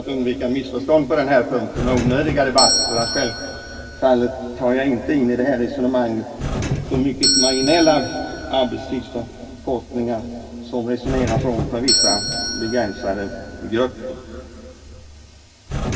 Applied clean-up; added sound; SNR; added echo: none; Doorbell; 4 dB; reverberation time 3.0 s.